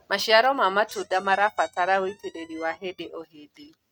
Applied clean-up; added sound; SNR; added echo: neural mask model RNNoise.